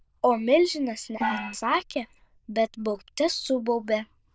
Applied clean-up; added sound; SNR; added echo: neural diffusion model UNIVERSE++.